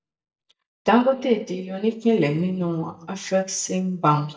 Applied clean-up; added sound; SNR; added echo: neural mask model DeepFilterNet 3.